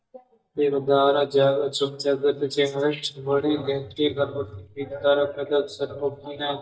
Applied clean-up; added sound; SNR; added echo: neural mask model DeepFilterNet 3.